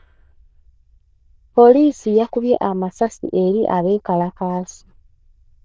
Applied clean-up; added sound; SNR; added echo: neural diffusion model UNIVERSE++.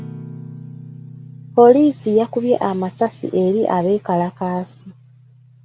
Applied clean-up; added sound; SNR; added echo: none; Guitar; 19 dB; none.